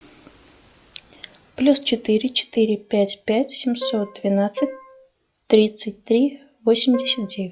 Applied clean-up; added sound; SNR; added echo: classical method log-MMSE.